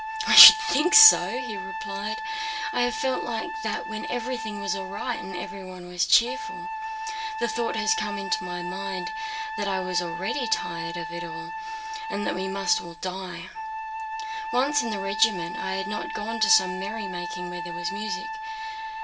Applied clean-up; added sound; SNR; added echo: none; Wind instrument, woodwind instrument; 5 dB; reverberation time 0.2 s.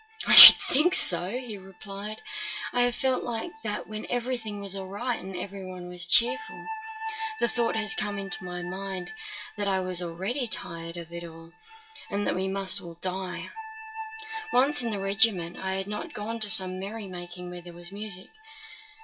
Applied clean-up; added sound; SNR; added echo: classical method WPE with log-MMSE.